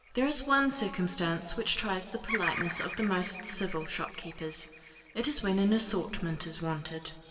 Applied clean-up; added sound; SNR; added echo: none; Bird vocalization, bird call, bird song; 13 dB; reverberation time 1.8 s.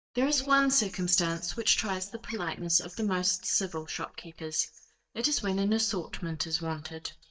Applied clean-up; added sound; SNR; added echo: neural mask model DeepFilterNet 3.